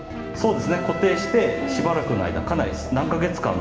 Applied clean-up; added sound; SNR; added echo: none; Wind instrument, woodwind instrument; 11 dB; reverberation time 2.1 s.